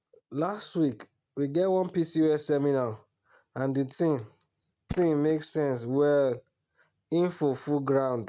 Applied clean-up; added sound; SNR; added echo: neural mask model RNNoise.